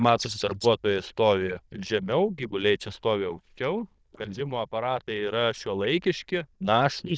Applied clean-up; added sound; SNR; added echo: neural diffusion model UNIVERSE++.